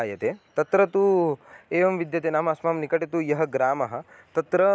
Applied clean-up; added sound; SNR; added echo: none; none; none; none.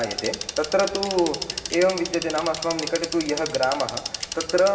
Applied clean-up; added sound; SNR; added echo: none; Bicycle; 8 dB; reverberation time 2.4 s.